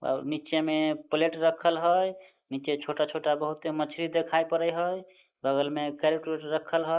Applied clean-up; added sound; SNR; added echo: neural mask model Resemble Enhance denoiser.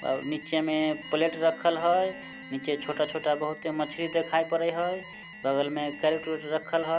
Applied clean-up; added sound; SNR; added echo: none; Bowed string instrument + Alarm; 15 dB; none.